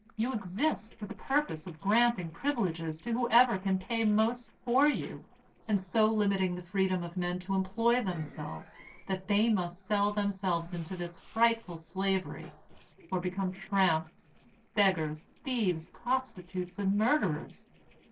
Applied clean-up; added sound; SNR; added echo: neural separator model SepFormer DNS4.